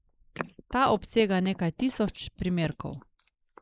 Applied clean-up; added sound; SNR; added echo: neural mask model Resemble Enhance denoiser.